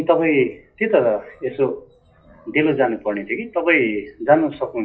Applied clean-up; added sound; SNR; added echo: classical method WPE with log-MMSE.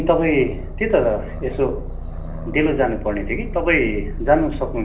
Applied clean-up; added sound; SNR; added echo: none; Aircraft; 7 dB; reverberation time 0.5 s.